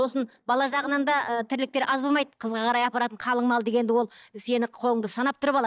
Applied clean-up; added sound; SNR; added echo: neural mask model DeepFilterNet 3.